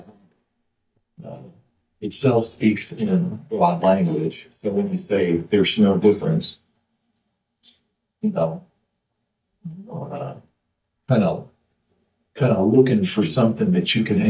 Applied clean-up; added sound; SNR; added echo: neural mask model DeepFilterNet 3.